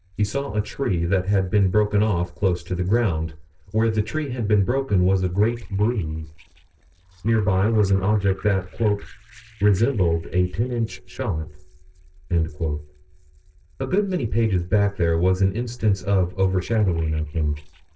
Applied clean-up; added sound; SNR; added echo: neural separator model SepFormer DNS4.